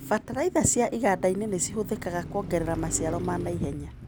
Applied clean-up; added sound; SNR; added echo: none; Car passing by; 10 dB; none.